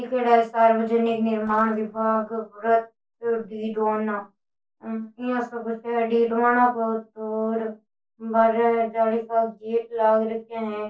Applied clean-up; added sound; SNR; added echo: neural separator model SepFormer DNS4.